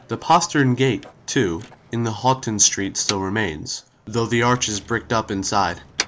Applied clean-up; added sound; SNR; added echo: none; Motor vehicle (road); 16 dB; none.